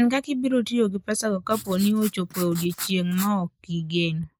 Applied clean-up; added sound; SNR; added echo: neural mask model Resemble Enhance denoiser.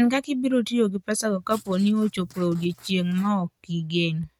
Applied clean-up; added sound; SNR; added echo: neural mask model RNNoise.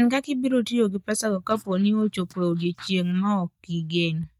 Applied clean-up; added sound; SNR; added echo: neural mask model DeepFilterNet 3.